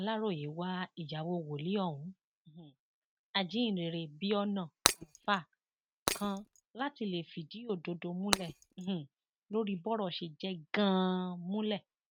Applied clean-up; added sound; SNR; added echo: neural mask model RNNoise.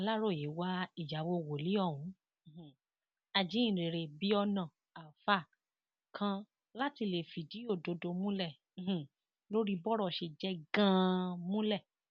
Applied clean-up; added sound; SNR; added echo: none; none; none; none.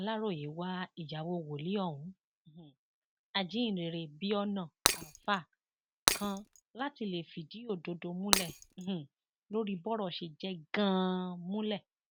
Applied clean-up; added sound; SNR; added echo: none; Shatter; -5 dB; none.